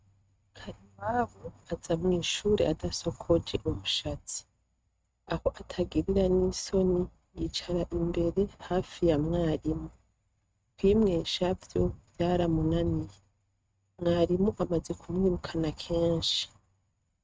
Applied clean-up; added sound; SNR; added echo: neural mask model RNNoise.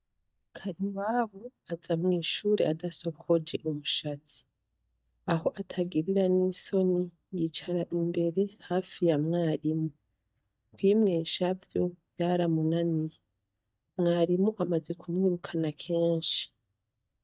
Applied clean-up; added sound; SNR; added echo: neural mask model DeepFilterNet 3.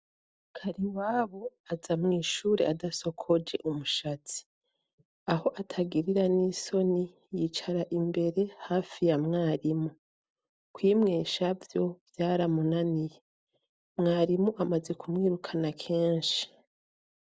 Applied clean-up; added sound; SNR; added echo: none; none; none; none.